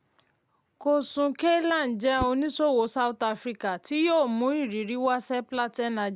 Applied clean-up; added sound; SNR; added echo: none; Whoosh, swoosh, swish; 17 dB; none.